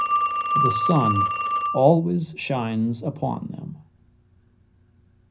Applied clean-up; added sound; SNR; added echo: none; Telephone; 1 dB; reverberation time 0.4 s.